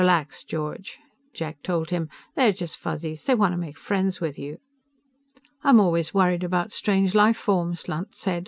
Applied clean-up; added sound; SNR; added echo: none; none; none; none.